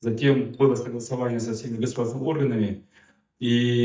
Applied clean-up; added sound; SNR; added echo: neural mask model DeepFilterNet 3.